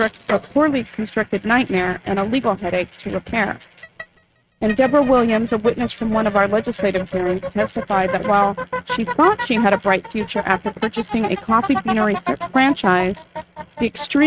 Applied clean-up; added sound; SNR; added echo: neural mask model RNNoise.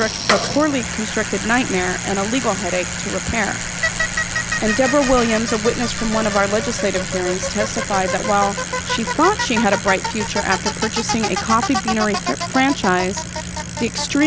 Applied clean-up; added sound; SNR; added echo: none; Bicycle; 3 dB; none.